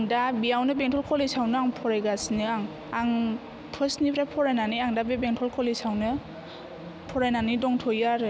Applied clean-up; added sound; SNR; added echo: none; none; none; none.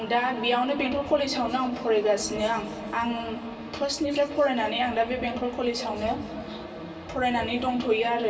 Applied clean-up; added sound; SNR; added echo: none; none; none; reverberation time 2.3 s.